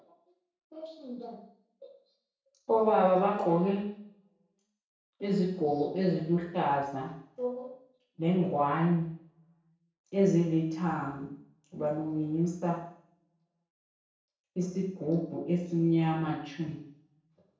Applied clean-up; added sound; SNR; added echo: none; none; none; reverberation time 0.6 s.